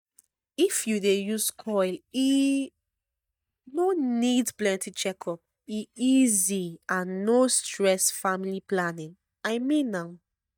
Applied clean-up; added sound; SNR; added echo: neural mask model DeepFilterNet 3.